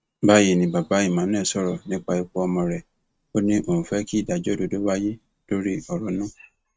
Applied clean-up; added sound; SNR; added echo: neural mask model RNNoise.